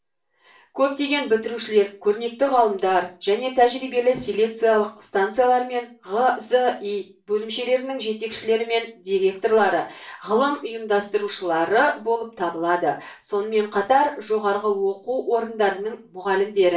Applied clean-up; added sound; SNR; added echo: none; none; none; reverberation time 0.3 s.